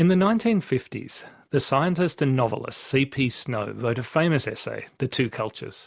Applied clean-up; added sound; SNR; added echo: none; none; none; none.